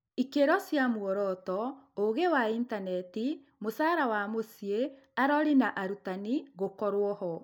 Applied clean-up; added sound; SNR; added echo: none; none; none; none.